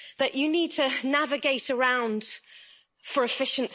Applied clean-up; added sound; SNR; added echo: neural mask model Resemble Enhance denoiser.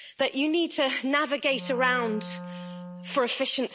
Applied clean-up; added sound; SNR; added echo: none; Wind instrument, woodwind instrument; 12 dB; none.